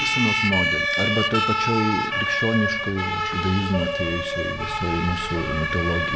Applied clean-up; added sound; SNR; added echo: none; Siren; -1 dB; none.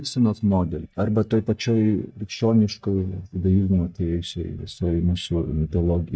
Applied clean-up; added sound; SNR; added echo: neural mask model DeepFilterNet 3.